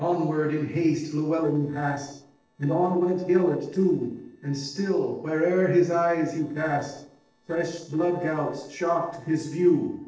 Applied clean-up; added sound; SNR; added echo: neural separator model SepFormer DNS4.